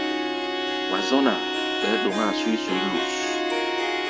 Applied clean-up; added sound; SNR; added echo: none; Harp + Bowed string instrument; -2 dB; none.